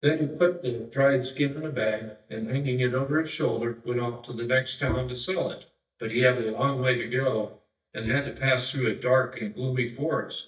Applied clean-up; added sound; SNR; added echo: neural mask model DeepFilterNet 3.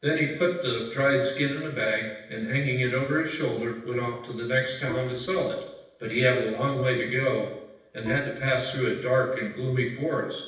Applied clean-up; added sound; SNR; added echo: neural separator model SepFormer DNS4.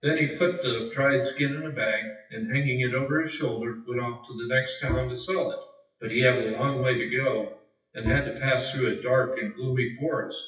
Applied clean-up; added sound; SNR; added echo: classical method WPE with log-MMSE.